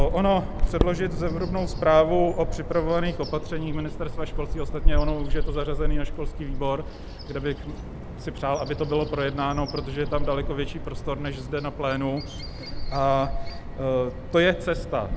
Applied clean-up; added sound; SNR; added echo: none; Bird vocalization, bird call, bird song; 0 dB; none.